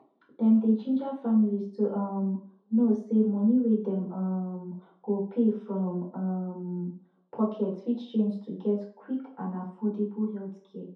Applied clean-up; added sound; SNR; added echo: none; none; none; reverberation time 0.5 s.